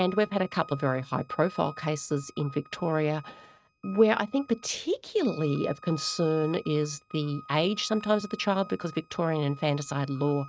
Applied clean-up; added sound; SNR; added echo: neural mask model RNNoise.